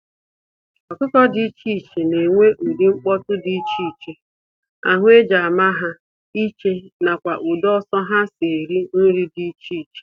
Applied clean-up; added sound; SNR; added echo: neural mask model RNNoise.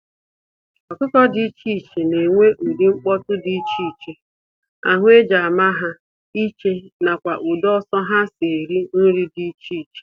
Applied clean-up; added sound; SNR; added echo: none; Organ; 17 dB; none.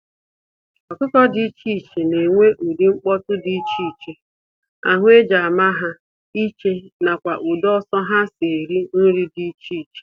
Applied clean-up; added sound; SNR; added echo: none; none; none; none.